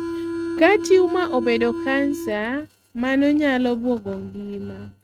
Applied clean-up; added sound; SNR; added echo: neural mask model RNNoise.